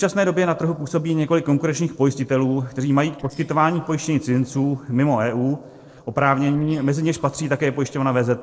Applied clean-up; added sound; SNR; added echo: neural separator model SepFormer DNS4.